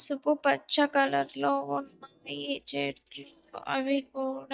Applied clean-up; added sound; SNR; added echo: neural mask model DeepFilterNet 3.